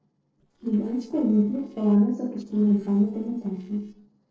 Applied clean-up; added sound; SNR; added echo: neural separator model SepFormer DNS4.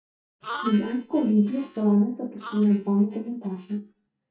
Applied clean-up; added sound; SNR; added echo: neural mask model DeepFilterNet 3.